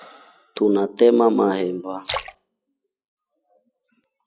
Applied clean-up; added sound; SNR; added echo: classical method log-MMSE.